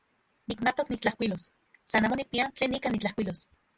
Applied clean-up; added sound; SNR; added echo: none; none; none; none.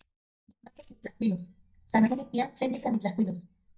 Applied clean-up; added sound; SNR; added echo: neural mask model DeepFilterNet 3.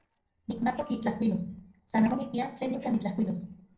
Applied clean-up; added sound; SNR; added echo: neural separator model SepFormer DNS4.